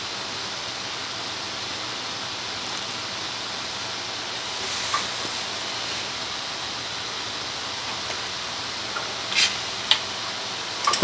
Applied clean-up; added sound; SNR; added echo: none; none; none; none.